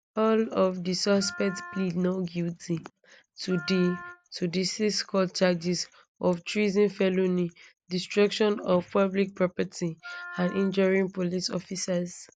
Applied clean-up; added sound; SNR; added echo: none; Wind instrument, woodwind instrument; 17 dB; none.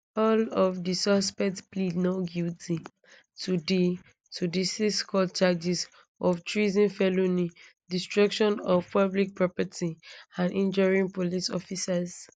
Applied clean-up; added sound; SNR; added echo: none; none; none; none.